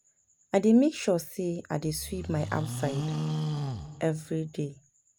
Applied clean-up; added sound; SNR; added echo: none; Livestock, farm animals, working animals; 5 dB; none.